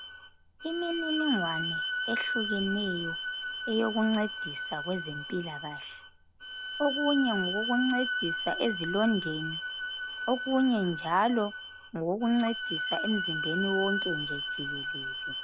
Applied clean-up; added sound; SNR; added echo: none; Bowed string instrument; 4 dB; none.